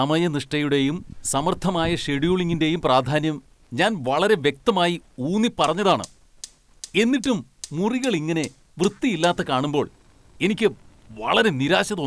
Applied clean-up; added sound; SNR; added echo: none; Fire; 20 dB; none.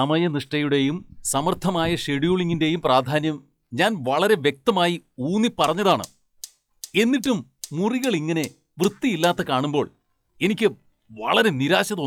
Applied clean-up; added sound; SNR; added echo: classical method log-MMSE.